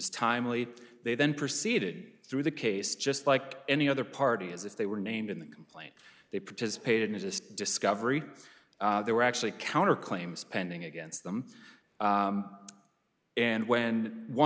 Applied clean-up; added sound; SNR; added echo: none; none; none; none.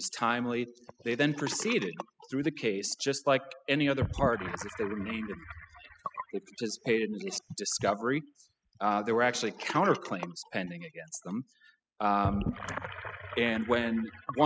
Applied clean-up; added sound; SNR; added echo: classical method spectral subtraction.